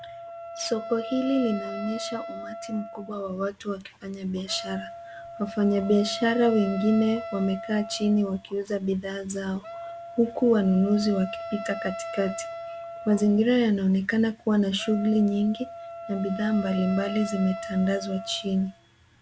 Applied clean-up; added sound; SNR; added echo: none; Wind instrument, woodwind instrument; 12 dB; none.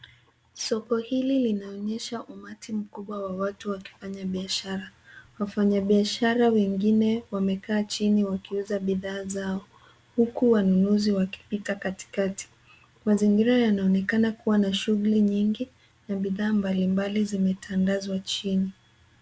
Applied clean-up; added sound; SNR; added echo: none; none; none; none.